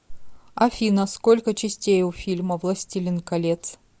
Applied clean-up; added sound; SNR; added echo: none; none; none; none.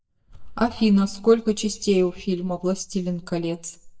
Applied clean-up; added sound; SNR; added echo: neural mask model DeepFilterNet 3.